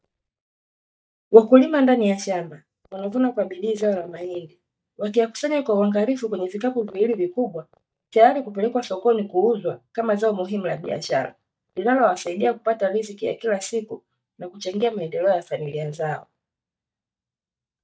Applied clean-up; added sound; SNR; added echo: neural mask model DeepFilterNet 3.